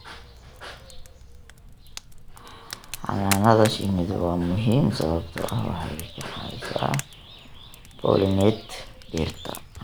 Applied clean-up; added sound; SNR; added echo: none; Fire; 14 dB; none.